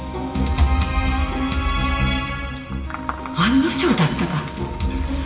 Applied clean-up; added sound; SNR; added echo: none; Wind instrument, woodwind instrument; 18 dB; reverberation time 2.1 s.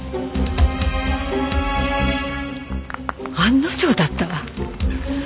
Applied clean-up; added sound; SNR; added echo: none; none; none; none.